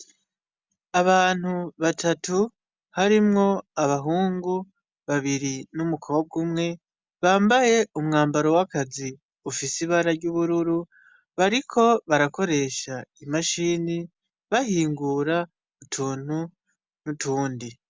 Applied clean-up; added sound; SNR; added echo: none; none; none; none.